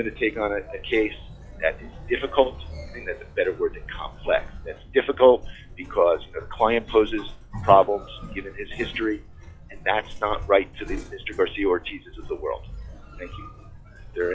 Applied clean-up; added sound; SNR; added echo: classical method log-MMSE.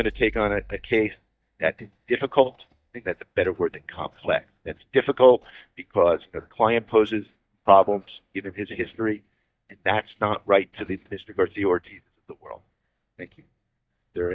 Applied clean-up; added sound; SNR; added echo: neural mask model DeepFilterNet 3.